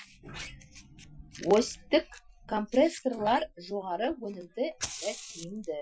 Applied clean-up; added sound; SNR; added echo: classical method Wiener filter.